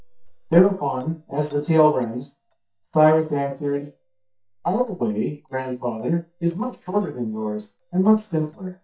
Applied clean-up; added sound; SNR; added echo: neural mask model DeepFilterNet 3.